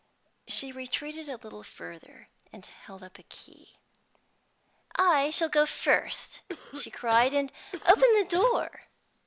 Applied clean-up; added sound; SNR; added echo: none; Cough; 12 dB; none.